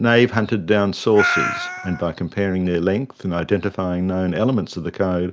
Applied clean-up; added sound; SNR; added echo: none; Meow; 5 dB; none.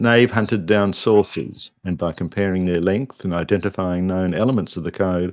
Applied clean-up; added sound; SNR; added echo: neural mask model DeepFilterNet 3.